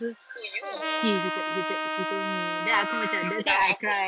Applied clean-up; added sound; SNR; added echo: none; Trumpet; 2 dB; none.